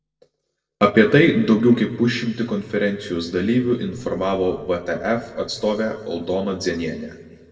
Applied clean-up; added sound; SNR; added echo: neural separator model SepFormer DNS4.